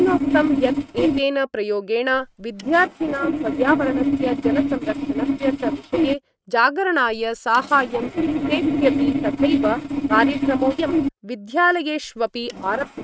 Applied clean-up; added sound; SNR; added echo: neural mask model RNNoise.